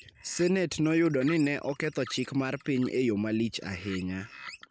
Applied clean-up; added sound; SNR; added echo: neural mask model Resemble Enhance denoiser.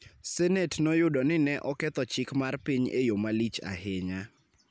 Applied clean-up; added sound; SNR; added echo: none; none; none; none.